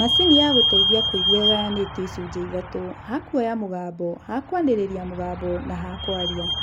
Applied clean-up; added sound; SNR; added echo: none; Squeak / Vehicle; 0 dB; none.